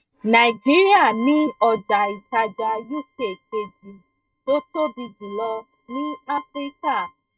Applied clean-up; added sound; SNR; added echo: neural mask model RNNoise.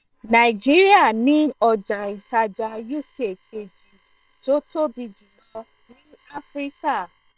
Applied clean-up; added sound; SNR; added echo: neural separator model SepFormer WHAM!.